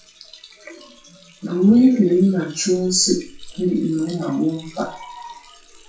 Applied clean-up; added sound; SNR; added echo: classical method WPE with log-MMSE.